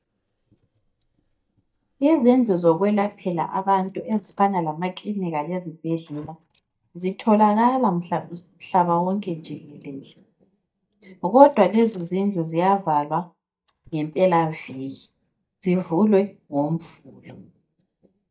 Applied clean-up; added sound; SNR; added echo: neural mask model DeepFilterNet 3.